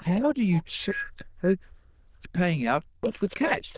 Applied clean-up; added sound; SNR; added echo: neural diffusion model UNIVERSE++.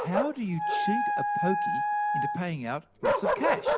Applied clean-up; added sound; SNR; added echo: none; Bark + Wind instrument, woodwind instrument; -4 dB; none.